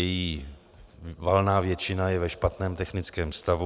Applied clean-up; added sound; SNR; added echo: none; none; none; none.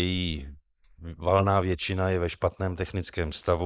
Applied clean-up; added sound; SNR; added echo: neural mask model Resemble Enhance denoiser.